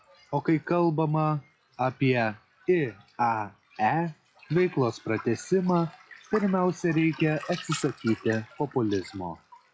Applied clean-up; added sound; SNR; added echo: classical method log-MMSE.